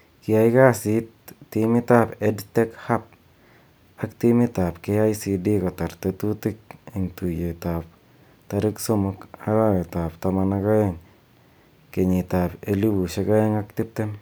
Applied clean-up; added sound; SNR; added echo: none; none; none; none.